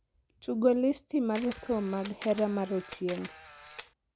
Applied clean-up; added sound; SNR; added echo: none; Camera; 16 dB; none.